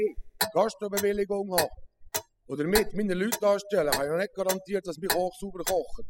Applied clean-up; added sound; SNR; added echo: classical method spectral subtraction.